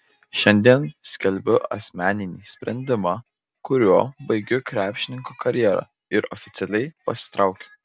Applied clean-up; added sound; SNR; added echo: none; none; none; none.